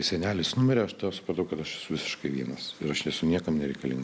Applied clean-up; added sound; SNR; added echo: none; none; none; none.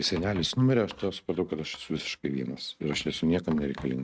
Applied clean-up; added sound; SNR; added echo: neural mask model RNNoise.